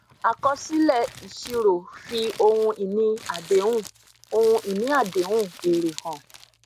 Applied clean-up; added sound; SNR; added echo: none; Crumpling, crinkling; 19 dB; none.